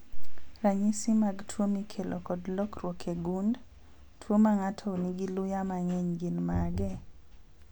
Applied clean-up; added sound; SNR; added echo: none; none; none; none.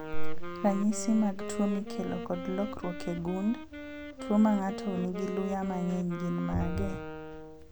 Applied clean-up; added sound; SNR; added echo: none; Wind instrument, woodwind instrument; 10 dB; none.